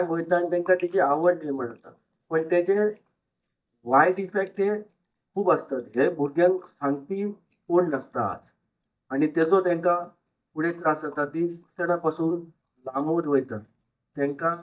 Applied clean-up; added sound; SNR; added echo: neural mask model DeepFilterNet 3.